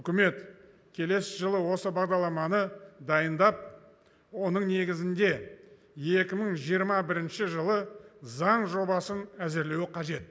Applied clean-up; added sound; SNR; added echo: none; none; none; none.